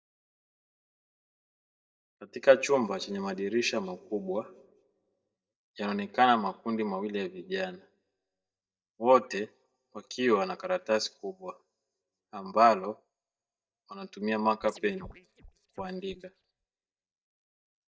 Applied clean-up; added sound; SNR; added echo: neural mask model DeepFilterNet 3.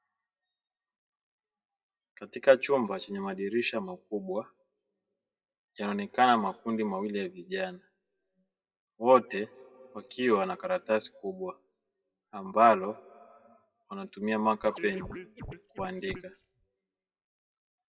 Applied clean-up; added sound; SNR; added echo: classical method WPE with log-MMSE.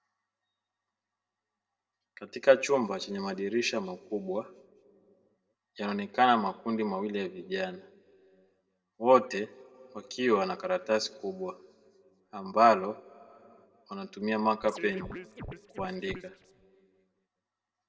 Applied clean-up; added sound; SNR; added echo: none; Scratching (performance technique); 12 dB; reverberation time 1.3 s.